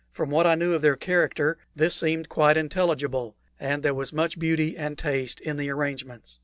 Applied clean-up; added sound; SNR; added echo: none; none; none; none.